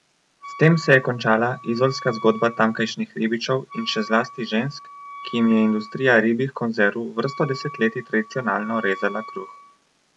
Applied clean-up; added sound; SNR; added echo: none; Wind instrument, woodwind instrument; 17 dB; none.